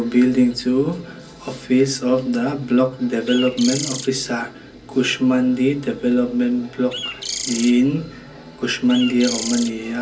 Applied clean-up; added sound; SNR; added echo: none; Bird; 8 dB; reverberation time 0.3 s.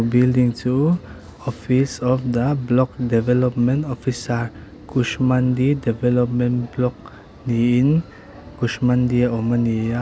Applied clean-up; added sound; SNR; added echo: none; none; none; none.